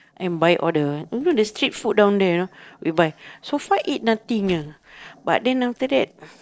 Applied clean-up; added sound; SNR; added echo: neural separator model SepFormer DNS4.